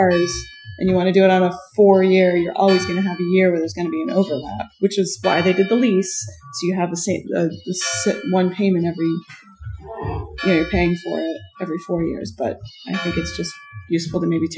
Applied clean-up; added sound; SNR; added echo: classical method Wiener filter.